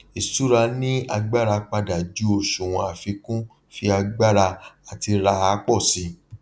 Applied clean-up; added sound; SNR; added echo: none; none; none; none.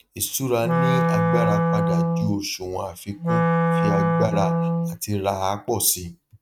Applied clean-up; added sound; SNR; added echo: neural mask model RNNoise.